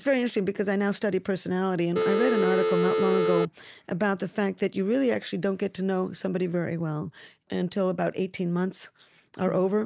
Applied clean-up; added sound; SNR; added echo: none; Telephone; -3 dB; none.